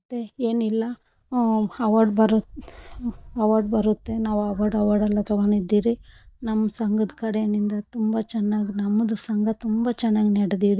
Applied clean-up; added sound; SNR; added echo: neural mask model DeepFilterNet 3.